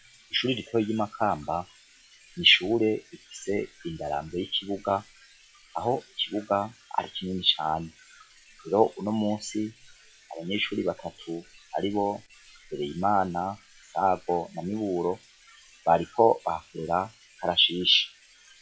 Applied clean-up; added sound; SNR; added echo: classical method log-MMSE.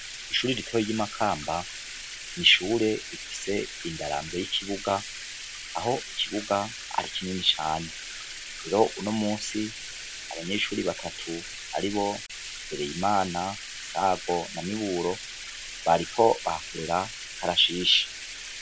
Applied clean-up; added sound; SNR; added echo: none; Bathtub (filling or washing); 10 dB; none.